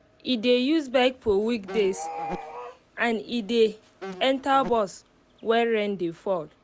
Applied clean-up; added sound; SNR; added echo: none; Insect; 17 dB; none.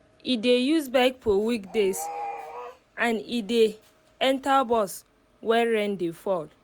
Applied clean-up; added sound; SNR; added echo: none; none; none; none.